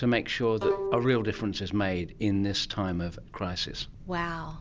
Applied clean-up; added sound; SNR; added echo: none; Bowed string instrument; 8 dB; none.